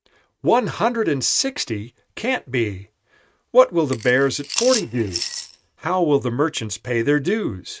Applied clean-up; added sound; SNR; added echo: neural mask model RNNoise.